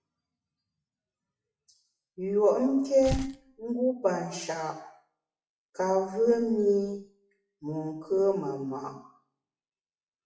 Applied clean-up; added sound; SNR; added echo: classical method WPE with log-MMSE.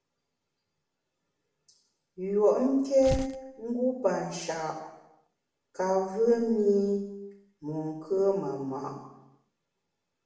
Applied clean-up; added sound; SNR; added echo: none; Tearing; 9 dB; reverberation time 0.9 s.